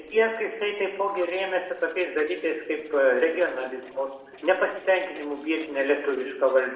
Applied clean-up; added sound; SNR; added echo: neural separator model SepFormer DNS4.